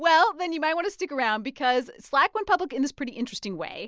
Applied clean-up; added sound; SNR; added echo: none; none; none; none.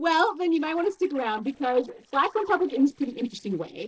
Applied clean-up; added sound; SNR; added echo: neural separator model SepFormer DNS4.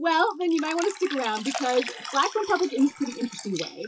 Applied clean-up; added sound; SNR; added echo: classical method WPE with log-MMSE.